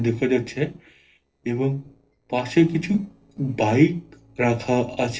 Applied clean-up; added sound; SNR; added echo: neural separator model SepFormer DNS4.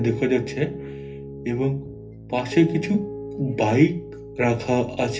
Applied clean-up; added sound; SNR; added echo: none; Piano; 11 dB; reverberation time 0.3 s.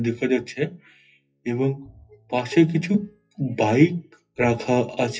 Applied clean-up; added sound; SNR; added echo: classical method WPE with log-MMSE.